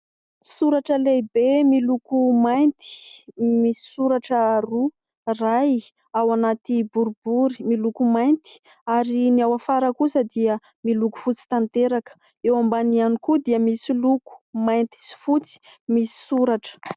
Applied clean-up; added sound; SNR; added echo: none; none; none; none.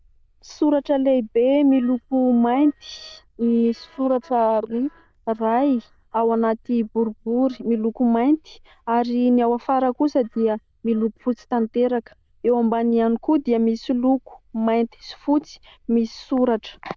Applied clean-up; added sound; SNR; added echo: neural diffusion model UNIVERSE++.